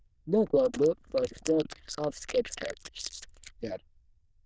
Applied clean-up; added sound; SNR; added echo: neural diffusion model UNIVERSE++.